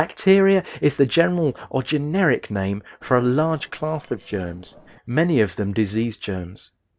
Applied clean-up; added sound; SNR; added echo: neural separator model SepFormer DNS4.